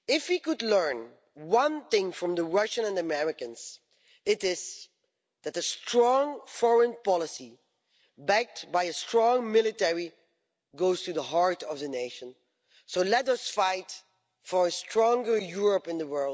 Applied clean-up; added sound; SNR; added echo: none; none; none; none.